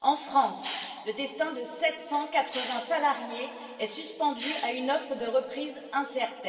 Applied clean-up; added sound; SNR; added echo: none; Hiss; 15 dB; reverberation time 2.8 s.